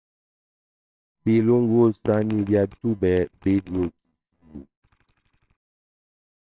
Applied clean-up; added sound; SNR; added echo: neural separator model SepFormer WHAMR!.